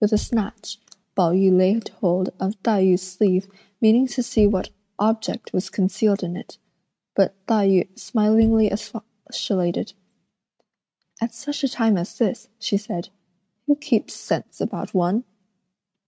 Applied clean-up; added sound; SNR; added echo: neural mask model RNNoise.